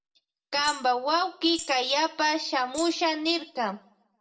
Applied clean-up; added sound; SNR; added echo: none; Tambourine; 16 dB; reverberation time 0.4 s.